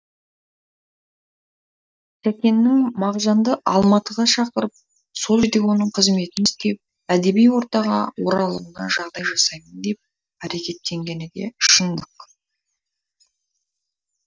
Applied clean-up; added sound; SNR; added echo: neural mask model DeepFilterNet 3.